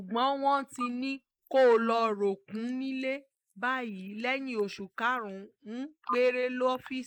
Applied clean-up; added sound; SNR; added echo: neural mask model Resemble Enhance denoiser.